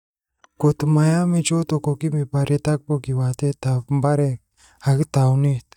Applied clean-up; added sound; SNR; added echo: neural mask model DeepFilterNet 3.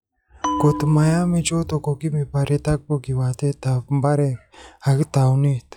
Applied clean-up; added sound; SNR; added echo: classical method log-MMSE.